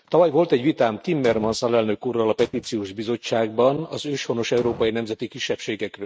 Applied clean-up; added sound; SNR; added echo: neural mask model RNNoise.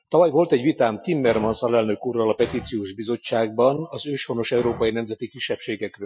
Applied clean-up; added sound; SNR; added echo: classical method Wiener filter.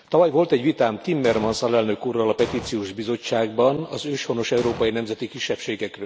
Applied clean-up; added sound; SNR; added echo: none; Explosion; 11 dB; none.